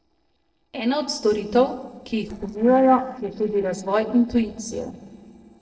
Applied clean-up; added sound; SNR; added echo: neural separator model SepFormer DNS4.